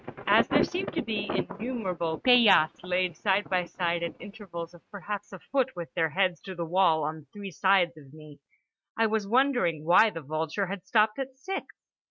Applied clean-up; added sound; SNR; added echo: neural mask model RNNoise.